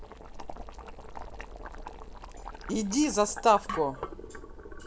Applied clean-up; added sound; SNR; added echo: none; Boiling; 10 dB; none.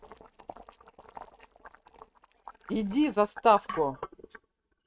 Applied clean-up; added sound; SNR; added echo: neural mask model RNNoise.